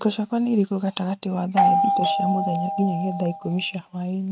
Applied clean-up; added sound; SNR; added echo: neural mask model RNNoise.